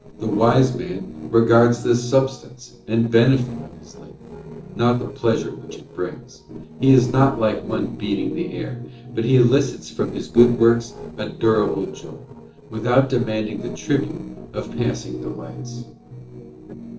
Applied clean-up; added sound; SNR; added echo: neural separator model SepFormer DNS4.